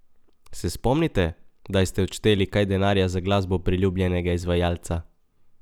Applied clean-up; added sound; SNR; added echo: none; none; none; none.